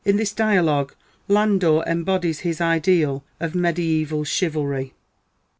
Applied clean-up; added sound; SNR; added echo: none; none; none; none.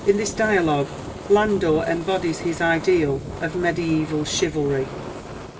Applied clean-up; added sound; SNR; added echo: none; Fire; 12 dB; reverberation time 1.4 s.